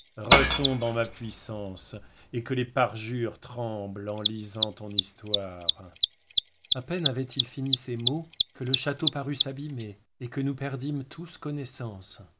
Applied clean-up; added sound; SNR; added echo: none; Shatter / Crushing + Mechanisms; -1 dB; none.